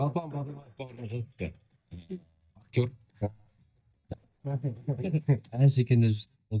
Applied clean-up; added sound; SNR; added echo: neural mask model DeepFilterNet 3.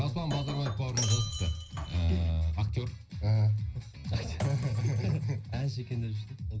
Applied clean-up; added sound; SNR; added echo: none; Shatter; 13 dB; reverberation time 0.4 s.